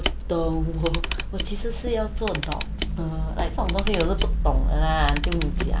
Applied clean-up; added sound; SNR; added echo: none; Camera; -4 dB; none.